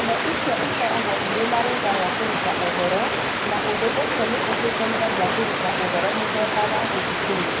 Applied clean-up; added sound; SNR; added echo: none; Stream; -3 dB; reverberation time 0.4 s.